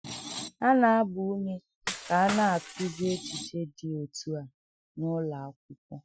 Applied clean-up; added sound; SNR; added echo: classical method Wiener filter.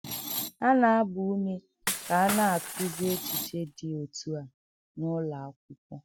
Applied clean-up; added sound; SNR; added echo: none; Screech + Shatter / Crushing; 6 dB; none.